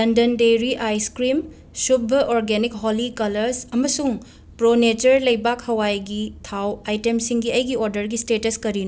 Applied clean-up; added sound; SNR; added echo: none; none; none; none.